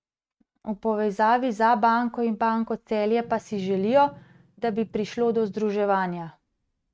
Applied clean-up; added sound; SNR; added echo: neural mask model RNNoise.